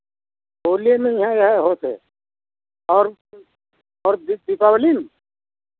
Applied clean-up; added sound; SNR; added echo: none; none; none; none.